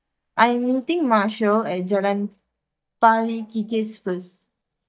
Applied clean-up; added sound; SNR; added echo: neural mask model DeepFilterNet 3.